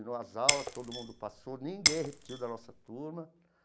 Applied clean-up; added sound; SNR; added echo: none; Shatter; -5 dB; none.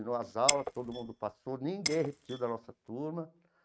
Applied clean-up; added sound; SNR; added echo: neural mask model RNNoise.